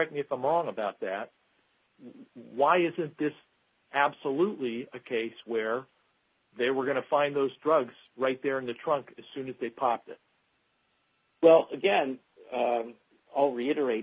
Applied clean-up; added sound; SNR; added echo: none; none; none; none.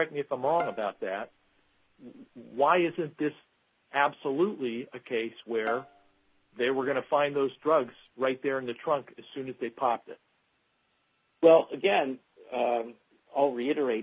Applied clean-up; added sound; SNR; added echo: none; Bowed string instrument; 17 dB; none.